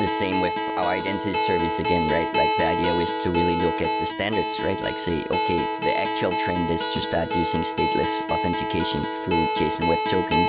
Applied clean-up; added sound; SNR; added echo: none; Acoustic guitar; -2 dB; none.